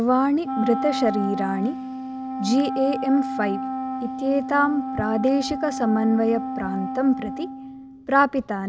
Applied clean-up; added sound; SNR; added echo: none; Wind instrument, woodwind instrument; 6 dB; none.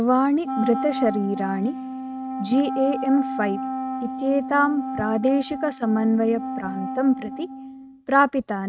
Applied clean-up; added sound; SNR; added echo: neural mask model RNNoise.